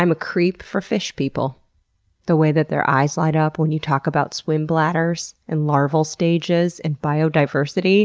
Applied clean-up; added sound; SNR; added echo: none; none; none; none.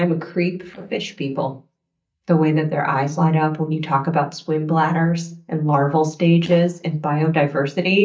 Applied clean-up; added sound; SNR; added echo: neural mask model DeepFilterNet 3.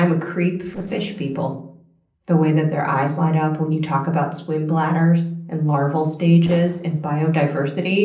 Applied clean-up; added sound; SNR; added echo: neural separator model SepFormer DNS4.